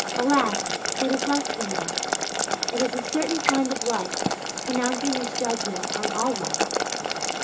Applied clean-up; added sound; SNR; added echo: none; Boiling; -1 dB; reverberation time 0.2 s.